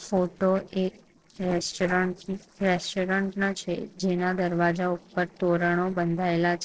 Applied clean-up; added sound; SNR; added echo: neural separator model SepFormer DNS4.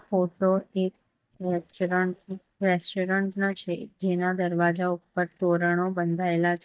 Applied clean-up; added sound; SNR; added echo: neural mask model DeepFilterNet 3.